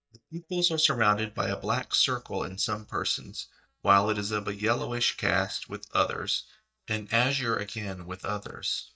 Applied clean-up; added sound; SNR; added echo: neural mask model DeepFilterNet 3.